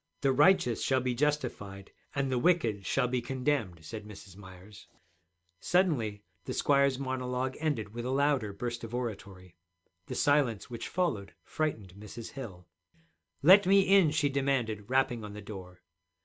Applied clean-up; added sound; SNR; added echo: none; none; none; none.